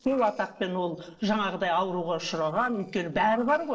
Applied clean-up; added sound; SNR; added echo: neural separator model SepFormer DNS4.